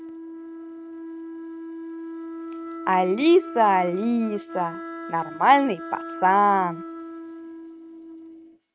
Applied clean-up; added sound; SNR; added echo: neural mask model RNNoise.